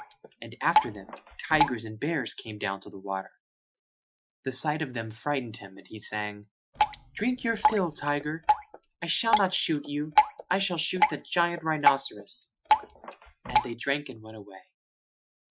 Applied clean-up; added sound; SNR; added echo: classical method Wiener filter.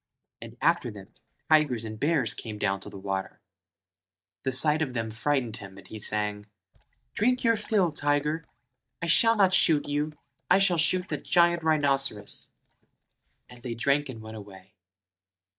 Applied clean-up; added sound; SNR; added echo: neural mask model DeepFilterNet 3.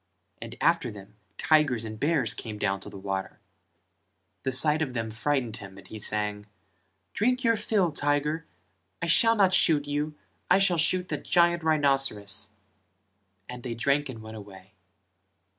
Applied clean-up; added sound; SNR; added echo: none; none; none; none.